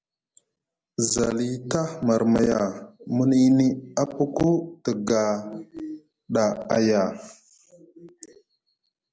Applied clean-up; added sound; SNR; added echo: none; none; none; none.